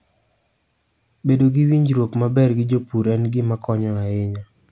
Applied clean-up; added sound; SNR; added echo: none; none; none; none.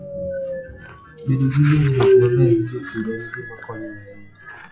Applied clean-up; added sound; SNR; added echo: classical method WPE with log-MMSE.